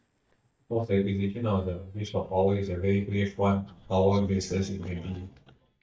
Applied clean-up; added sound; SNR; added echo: neural mask model DeepFilterNet 3.